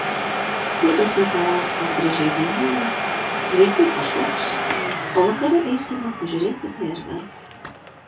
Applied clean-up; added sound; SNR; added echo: none; Domestic sounds, home sounds; 3 dB; reverberation time 0.1 s.